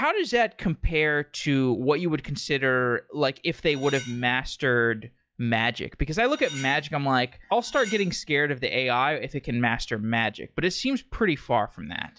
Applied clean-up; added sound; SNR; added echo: classical method log-MMSE.